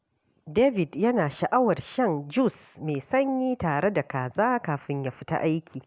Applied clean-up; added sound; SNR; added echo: none; none; none; none.